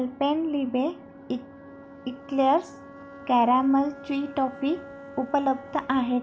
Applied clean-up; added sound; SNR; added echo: none; Wind instrument, woodwind instrument; 18 dB; none.